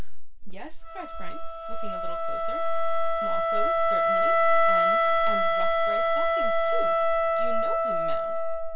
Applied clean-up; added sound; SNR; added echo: none; Wind instrument, woodwind instrument; -2 dB; reverberation time 0.2 s.